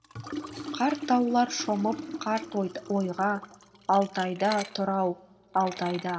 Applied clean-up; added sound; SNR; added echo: none; Liquid; 13 dB; reverberation time 0.8 s.